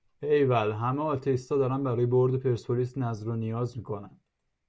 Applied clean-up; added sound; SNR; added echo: none; none; none; none.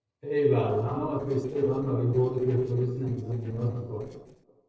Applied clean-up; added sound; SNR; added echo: neural separator model SepFormer DNS4.